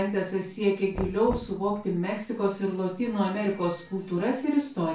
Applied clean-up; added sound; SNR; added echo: none; Knock; 15 dB; reverberation time 0.3 s.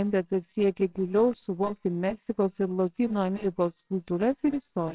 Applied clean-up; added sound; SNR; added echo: neural separator model SepFormer WHAMR!.